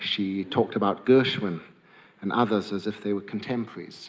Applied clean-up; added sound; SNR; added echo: none; none; none; none.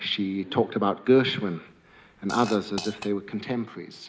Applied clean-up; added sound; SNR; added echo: none; Fart; 15 dB; none.